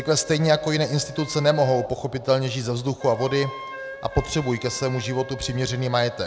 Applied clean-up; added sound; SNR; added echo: none; Wind instrument, woodwind instrument; 16 dB; none.